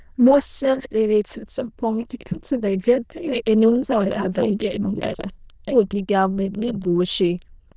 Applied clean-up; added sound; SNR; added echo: neural diffusion model UNIVERSE++.